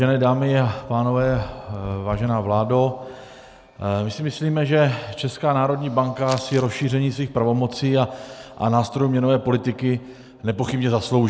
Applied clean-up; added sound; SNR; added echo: none; Crumpling, crinkling; 17 dB; none.